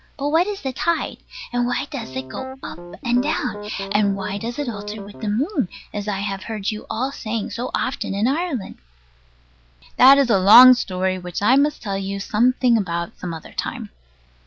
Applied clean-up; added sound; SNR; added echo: none; Piano; 12 dB; none.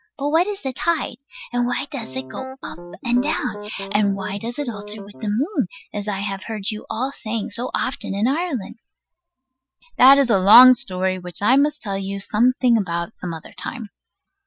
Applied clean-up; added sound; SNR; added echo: classical method spectral subtraction.